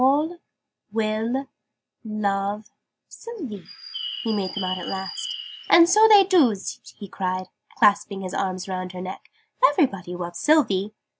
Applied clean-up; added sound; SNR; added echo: none; Bird; 10 dB; none.